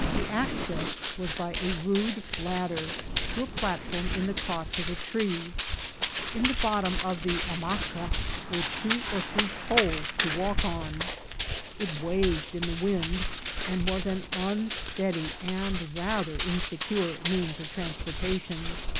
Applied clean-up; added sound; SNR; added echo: none; Run; -3 dB; none.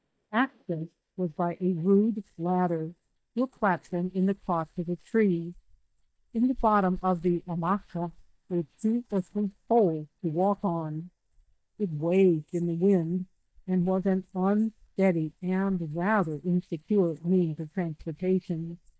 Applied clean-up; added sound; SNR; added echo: neural mask model DeepFilterNet 3.